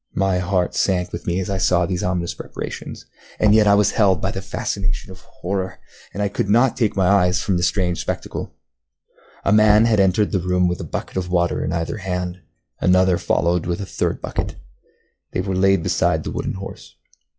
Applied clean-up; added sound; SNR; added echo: classical method log-MMSE.